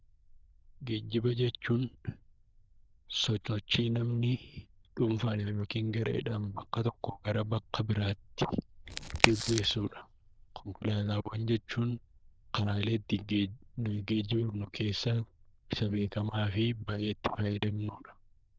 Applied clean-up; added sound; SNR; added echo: neural diffusion model UNIVERSE++.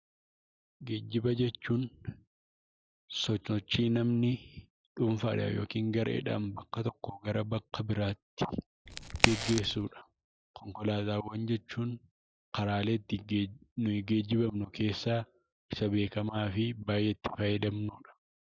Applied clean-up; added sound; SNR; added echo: none; Crack; -1 dB; none.